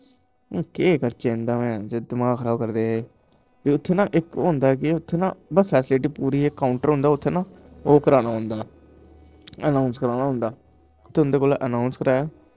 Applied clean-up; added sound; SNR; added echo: neural separator model SepFormer DNS4.